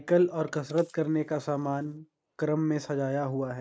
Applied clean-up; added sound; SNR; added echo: neural mask model Resemble Enhance denoiser.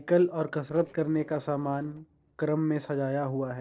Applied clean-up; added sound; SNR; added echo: neural separator model SepFormer DNS4.